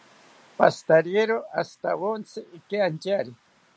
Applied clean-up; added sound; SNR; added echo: none; none; none; none.